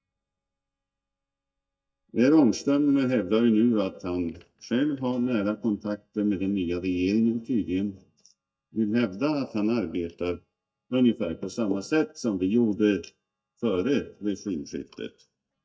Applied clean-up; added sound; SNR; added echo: neural mask model DeepFilterNet 3.